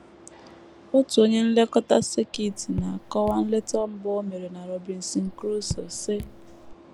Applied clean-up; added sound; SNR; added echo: none; Raindrop / Drip; 13 dB; none.